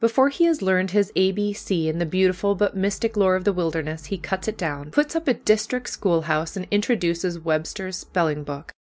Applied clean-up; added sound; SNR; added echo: none; none; none; none.